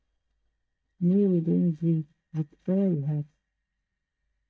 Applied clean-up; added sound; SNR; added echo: neural mask model DeepFilterNet 3.